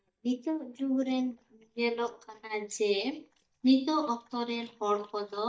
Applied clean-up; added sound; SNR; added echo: neural mask model DeepFilterNet 3.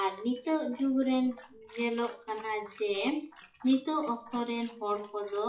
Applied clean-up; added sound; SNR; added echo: classical method WPE with log-MMSE.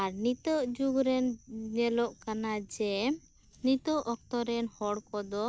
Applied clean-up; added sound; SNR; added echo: none; none; none; none.